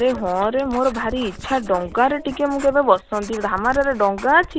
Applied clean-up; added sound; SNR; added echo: none; Writing; 17 dB; none.